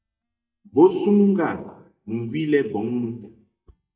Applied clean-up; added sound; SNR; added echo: neural mask model DeepFilterNet 3.